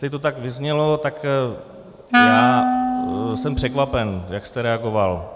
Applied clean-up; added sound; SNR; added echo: none; Wind instrument, woodwind instrument; -2 dB; none.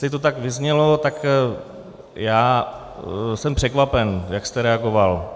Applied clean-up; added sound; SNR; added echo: none; none; none; none.